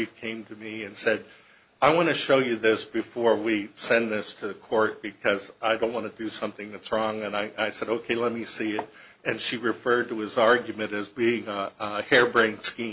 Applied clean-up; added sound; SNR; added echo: none; none; none; none.